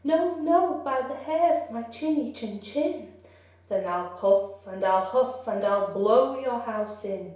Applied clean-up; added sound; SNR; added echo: none; none; none; reverberation time 0.6 s.